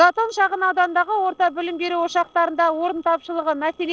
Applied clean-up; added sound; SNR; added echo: neural separator model SepFormer DNS4.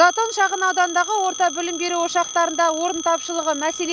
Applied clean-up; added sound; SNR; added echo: none; Telephone; 11 dB; none.